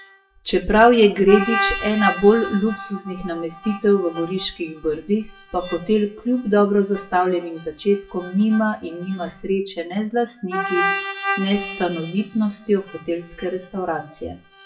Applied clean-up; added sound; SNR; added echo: classical method WPE with log-MMSE.